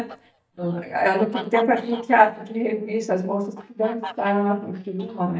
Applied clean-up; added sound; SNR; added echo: neural mask model DeepFilterNet 3.